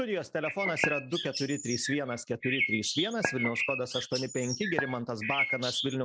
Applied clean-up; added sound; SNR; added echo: none; Bird + Chink, clink; 1 dB; none.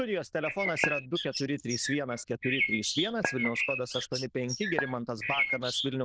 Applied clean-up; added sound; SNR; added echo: neural diffusion model UNIVERSE++.